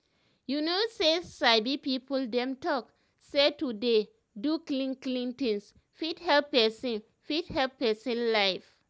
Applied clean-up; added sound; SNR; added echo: none; none; none; none.